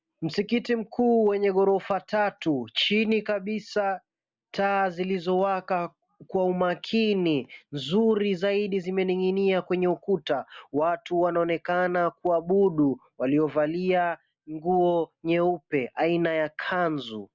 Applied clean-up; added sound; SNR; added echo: none; none; none; none.